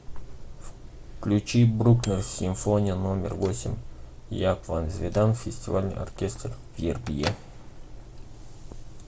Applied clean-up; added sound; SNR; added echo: none; Microwave oven / Bell; 19 dB; none.